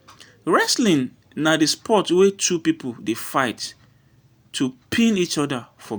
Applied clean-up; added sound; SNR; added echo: none; none; none; none.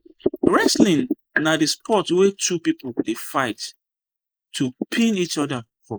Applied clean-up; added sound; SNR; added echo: neural mask model Resemble Enhance denoiser.